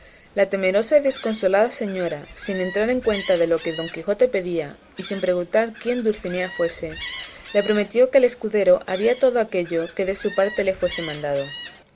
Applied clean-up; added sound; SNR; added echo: none; Gull, seagull; 15 dB; none.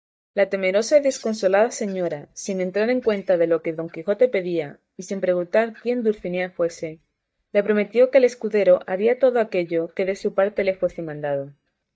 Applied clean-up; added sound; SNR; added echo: neural mask model DeepFilterNet 3.